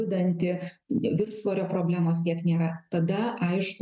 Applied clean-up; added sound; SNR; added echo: none; none; none; none.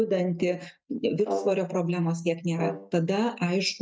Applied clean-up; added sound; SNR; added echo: neural mask model DeepFilterNet 3.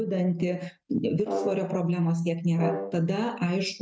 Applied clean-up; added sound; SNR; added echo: none; Brass instrument; 8 dB; none.